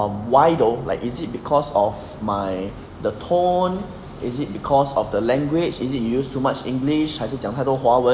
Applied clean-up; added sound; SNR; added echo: none; none; none; none.